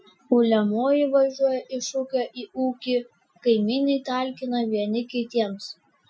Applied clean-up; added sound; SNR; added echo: classical method Wiener filter.